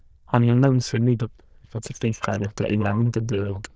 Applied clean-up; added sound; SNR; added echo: neural diffusion model UNIVERSE++.